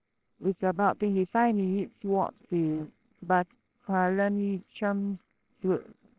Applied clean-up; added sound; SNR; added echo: neural separator model SepFormer WHAMR!.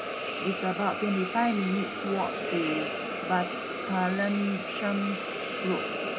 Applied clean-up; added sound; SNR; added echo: none; Hiss; 3 dB; reverberation time 0.3 s.